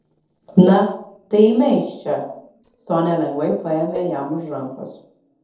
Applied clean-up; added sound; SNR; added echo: neural separator model SepFormer DNS4.